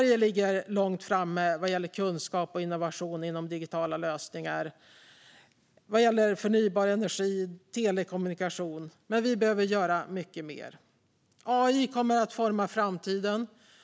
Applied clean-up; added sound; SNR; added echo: none; none; none; none.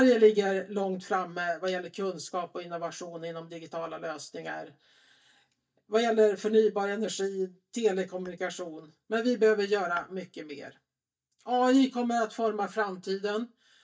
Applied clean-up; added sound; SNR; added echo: neural mask model DeepFilterNet 3.